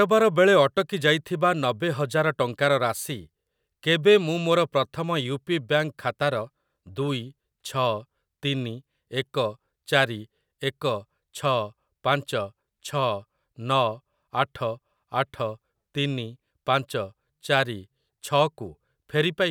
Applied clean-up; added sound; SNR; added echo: none; none; none; none.